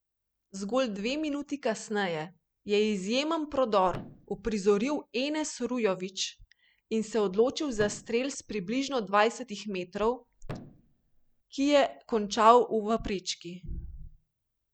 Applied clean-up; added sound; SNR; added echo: none; Thump, thud; 17 dB; none.